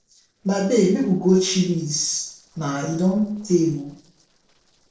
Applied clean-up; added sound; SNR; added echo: neural separator model SepFormer DNS4.